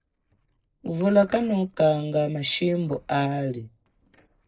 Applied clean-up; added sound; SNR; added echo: neural separator model SepFormer DNS4.